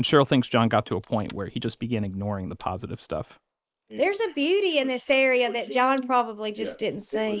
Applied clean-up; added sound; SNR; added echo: neural mask model Resemble Enhance denoiser.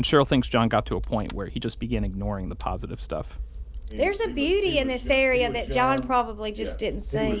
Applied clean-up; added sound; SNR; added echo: none; Fire; 10 dB; none.